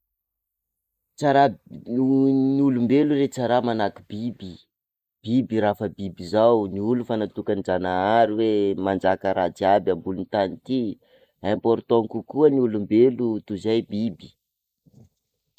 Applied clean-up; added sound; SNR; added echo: neural mask model Resemble Enhance denoiser.